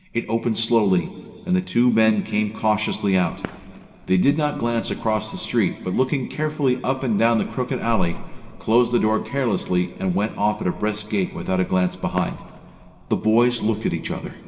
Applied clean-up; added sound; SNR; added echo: none; Fireworks; 19 dB; reverberation time 2.0 s.